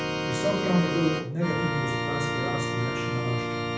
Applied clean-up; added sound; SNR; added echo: none; Organ; 0 dB; reverberation time 0.8 s.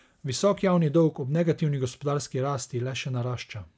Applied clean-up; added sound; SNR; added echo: none; none; none; none.